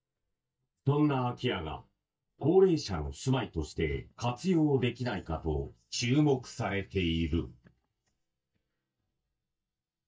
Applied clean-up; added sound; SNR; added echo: neural mask model DeepFilterNet 3.